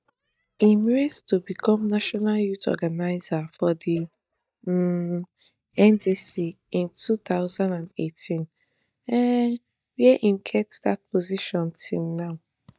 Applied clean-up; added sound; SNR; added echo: neural mask model DeepFilterNet 3.